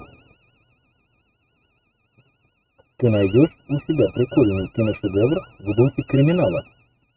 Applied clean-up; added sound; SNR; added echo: neural mask model RNNoise.